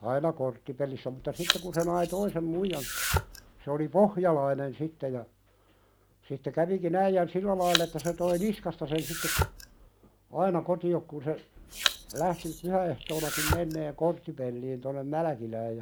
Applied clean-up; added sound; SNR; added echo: none; Domestic sounds, home sounds; 4 dB; none.